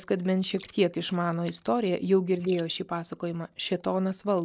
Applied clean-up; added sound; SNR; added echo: neural mask model Resemble Enhance denoiser.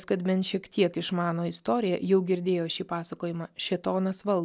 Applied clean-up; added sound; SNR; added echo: none; none; none; none.